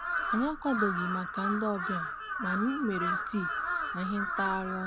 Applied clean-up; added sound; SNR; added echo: none; Crow; 0 dB; none.